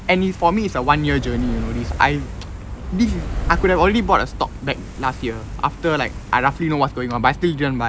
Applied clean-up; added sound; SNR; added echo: none; Fire; 10 dB; none.